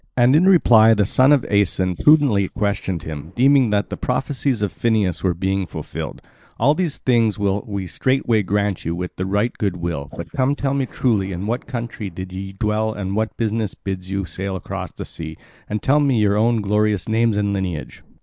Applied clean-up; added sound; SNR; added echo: neural mask model Resemble Enhance denoiser.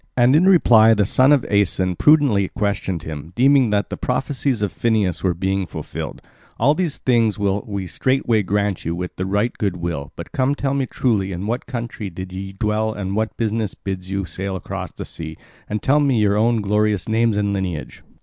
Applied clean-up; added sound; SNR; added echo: none; none; none; none.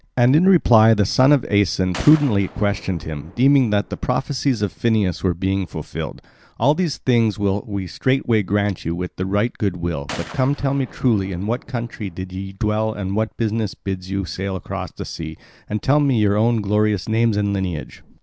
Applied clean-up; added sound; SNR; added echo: none; Gunshot, gunfire; 19 dB; none.